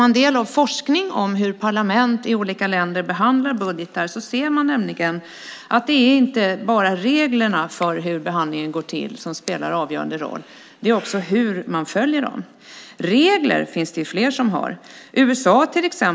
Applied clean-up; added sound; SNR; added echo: none; none; none; none.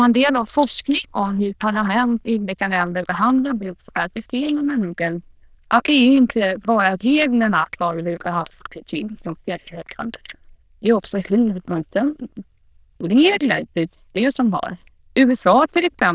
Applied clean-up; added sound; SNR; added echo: neural diffusion model UNIVERSE++.